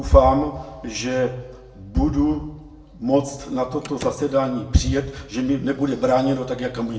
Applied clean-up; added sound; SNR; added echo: none; Slam; 18 dB; reverberation time 0.6 s.